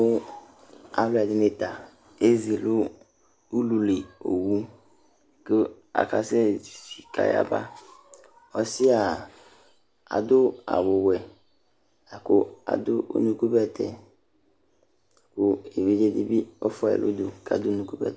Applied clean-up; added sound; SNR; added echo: none; none; none; none.